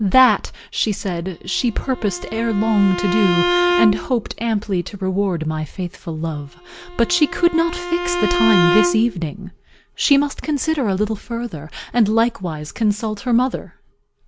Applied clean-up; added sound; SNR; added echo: none; Bowed string instrument; 4 dB; none.